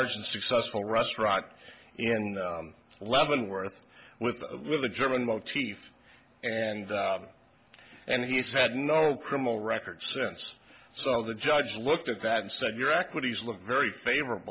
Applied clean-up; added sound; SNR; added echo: none; none; none; none.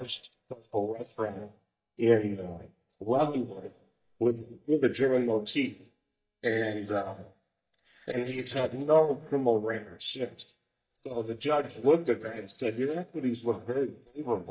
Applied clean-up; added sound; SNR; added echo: neural mask model DeepFilterNet 3.